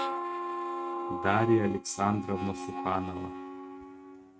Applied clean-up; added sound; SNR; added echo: neural mask model RNNoise.